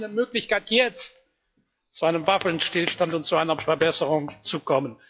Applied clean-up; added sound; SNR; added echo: classical method log-MMSE.